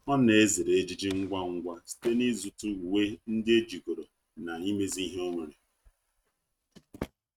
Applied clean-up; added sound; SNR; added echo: neural mask model RNNoise.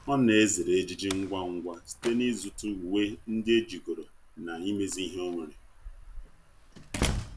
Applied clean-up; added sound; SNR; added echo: none; Slam; 10 dB; none.